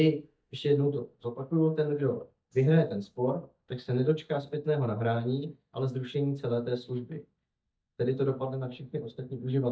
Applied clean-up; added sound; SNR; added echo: neural mask model DeepFilterNet 3.